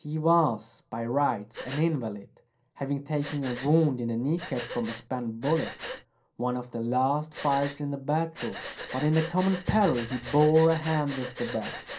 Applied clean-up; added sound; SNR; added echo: none; Breathing; 13 dB; reverberation time 0.3 s.